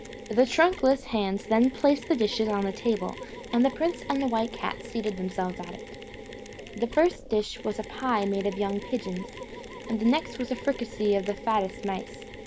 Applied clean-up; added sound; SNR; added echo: none; Mechanisms; 13 dB; none.